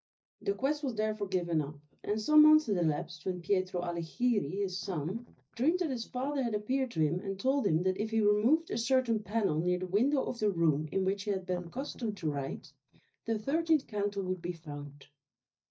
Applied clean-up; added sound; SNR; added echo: neural mask model DeepFilterNet 3.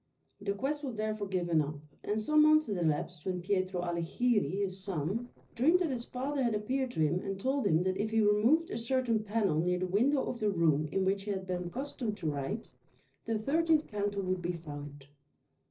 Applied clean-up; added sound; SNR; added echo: neural separator model SepFormer DNS4.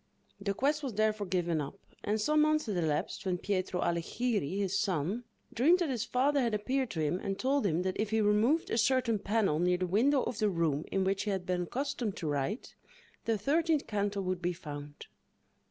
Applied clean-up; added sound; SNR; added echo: none; none; none; none.